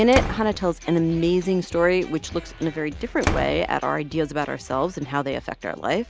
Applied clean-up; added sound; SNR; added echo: none; Slam; 10 dB; none.